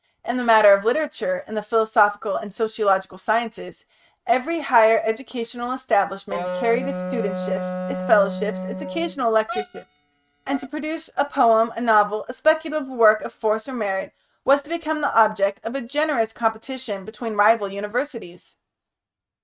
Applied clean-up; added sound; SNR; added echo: neural mask model RNNoise.